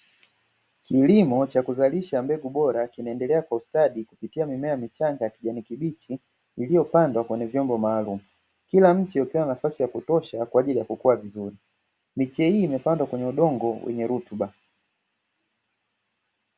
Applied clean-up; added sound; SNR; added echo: none; none; none; none.